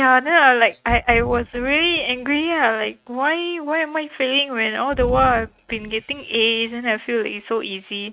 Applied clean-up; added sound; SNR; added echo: neural mask model RNNoise.